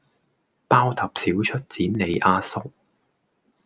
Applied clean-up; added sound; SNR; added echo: none; none; none; none.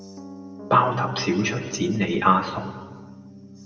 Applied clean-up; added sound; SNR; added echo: none; Piano; 14 dB; reverberation time 1.3 s.